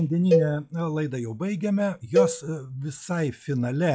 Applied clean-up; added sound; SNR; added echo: classical method log-MMSE.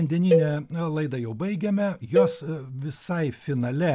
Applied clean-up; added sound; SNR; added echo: none; Cowbell; 3 dB; none.